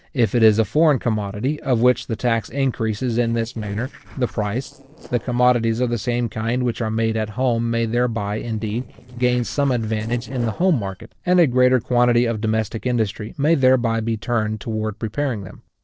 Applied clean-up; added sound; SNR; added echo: neural separator model SepFormer DNS4.